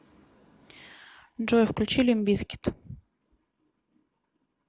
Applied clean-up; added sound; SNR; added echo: none; none; none; none.